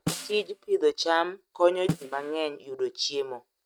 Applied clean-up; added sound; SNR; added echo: neural mask model RNNoise.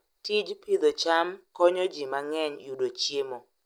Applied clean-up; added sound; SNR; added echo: none; none; none; none.